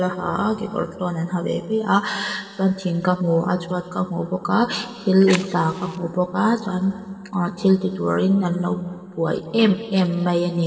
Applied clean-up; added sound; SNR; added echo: none; Fire; 13 dB; reverberation time 2.6 s.